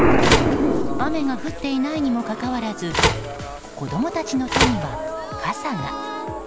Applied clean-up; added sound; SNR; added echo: none; Explosion + Telephone; -3 dB; none.